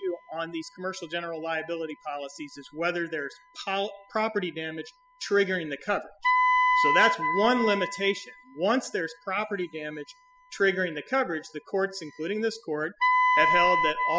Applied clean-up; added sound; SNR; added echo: classical method spectral subtraction.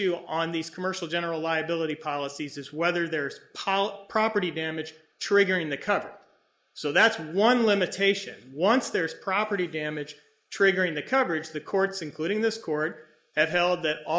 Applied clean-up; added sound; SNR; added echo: neural mask model Resemble Enhance denoiser.